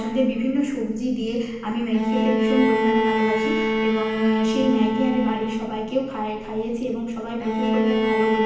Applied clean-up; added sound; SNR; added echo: none; Bowed string instrument; 0 dB; reverberation time 0.9 s.